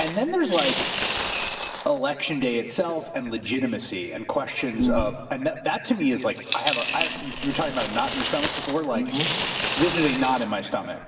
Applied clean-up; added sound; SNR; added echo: none; Coin (dropping); 0 dB; reverberation time 2.4 s.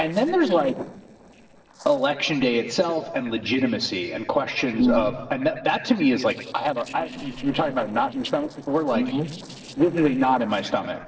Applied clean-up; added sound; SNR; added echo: neural separator model SepFormer DNS4.